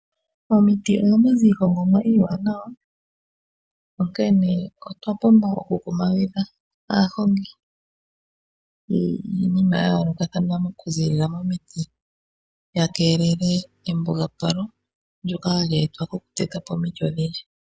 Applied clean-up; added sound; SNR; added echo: none; none; none; none.